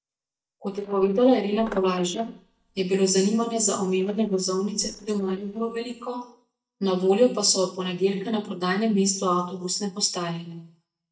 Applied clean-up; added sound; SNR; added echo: neural mask model DeepFilterNet 3.